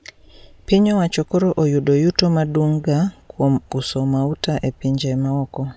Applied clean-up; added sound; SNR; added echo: none; none; none; none.